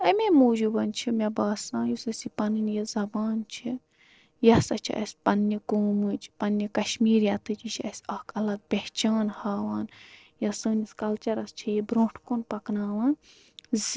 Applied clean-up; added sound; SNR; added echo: neural separator model SepFormer DNS4.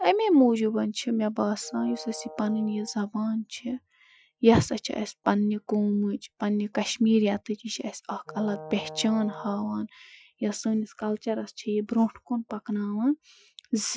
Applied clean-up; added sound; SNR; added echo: classical method Wiener filter.